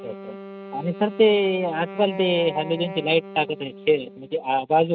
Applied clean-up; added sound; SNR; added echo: neural mask model RNNoise.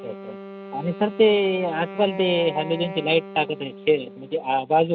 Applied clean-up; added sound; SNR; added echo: none; Wind instrument, woodwind instrument; 14 dB; none.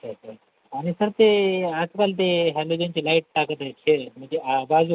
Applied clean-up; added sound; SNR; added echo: none; none; none; none.